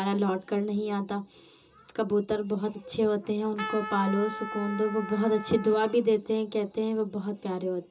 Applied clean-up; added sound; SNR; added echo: none; Trumpet; 10 dB; reverberation time 0.2 s.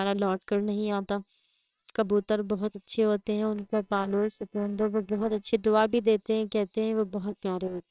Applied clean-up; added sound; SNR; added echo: neural separator model SepFormer WHAMR!.